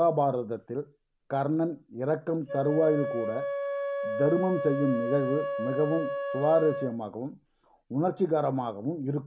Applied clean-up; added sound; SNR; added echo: none; Wind instrument, woodwind instrument; 6 dB; none.